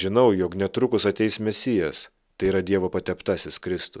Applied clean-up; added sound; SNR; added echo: none; Hammer; 18 dB; none.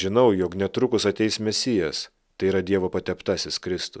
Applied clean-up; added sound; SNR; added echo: none; none; none; none.